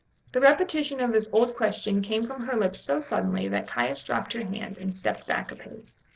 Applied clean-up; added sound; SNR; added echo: neural separator model SepFormer DNS4.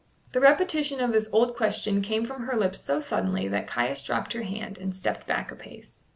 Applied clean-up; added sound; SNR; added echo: none; none; none; none.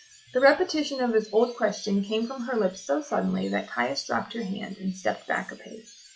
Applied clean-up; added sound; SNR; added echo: classical method log-MMSE.